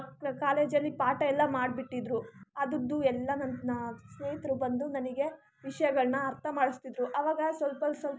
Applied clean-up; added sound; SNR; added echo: none; none; none; none.